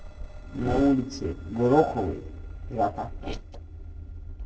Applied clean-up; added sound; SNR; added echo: neural separator model SepFormer DNS4.